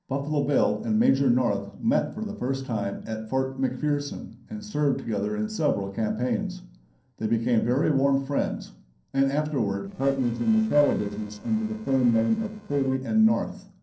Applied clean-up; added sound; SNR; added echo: neural separator model SepFormer DNS4.